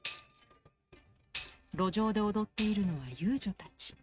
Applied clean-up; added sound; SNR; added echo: neural mask model RNNoise.